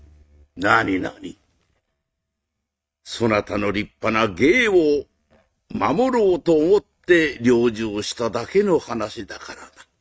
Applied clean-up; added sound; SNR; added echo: neural mask model RNNoise.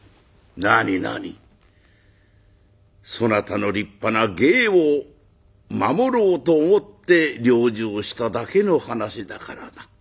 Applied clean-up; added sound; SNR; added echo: none; none; none; none.